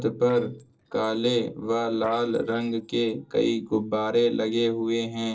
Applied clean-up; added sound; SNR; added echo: neural separator model SepFormer DNS4.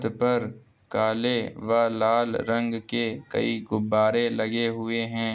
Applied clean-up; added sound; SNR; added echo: none; none; none; none.